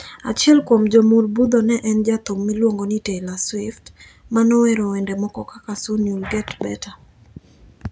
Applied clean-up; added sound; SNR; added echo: none; none; none; none.